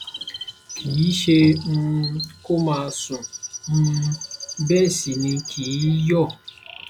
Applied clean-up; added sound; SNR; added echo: none; Chirp, tweet; 14 dB; none.